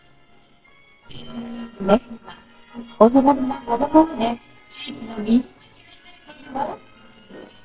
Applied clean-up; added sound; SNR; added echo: neural separator model SepFormer WHAMR!.